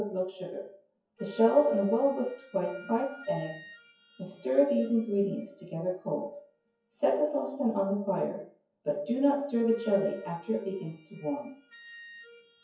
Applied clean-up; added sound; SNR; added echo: classical method WPE with log-MMSE.